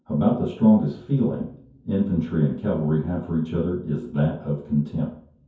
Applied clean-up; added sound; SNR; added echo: none; none; none; reverberation time 0.6 s.